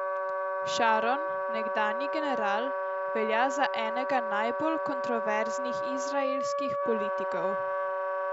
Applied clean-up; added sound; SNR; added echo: none; Wind instrument, woodwind instrument; -1 dB; none.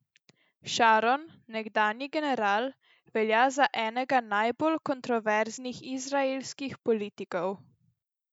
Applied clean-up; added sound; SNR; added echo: none; none; none; none.